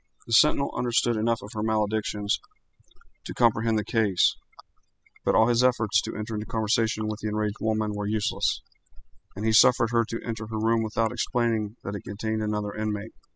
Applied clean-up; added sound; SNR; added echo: classical method spectral subtraction.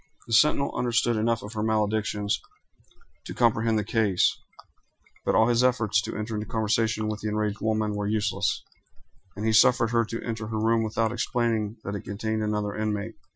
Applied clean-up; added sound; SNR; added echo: classical method Wiener filter.